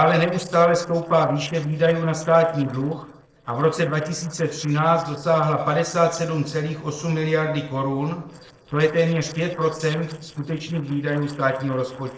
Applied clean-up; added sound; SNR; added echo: neural separator model SepFormer DNS4.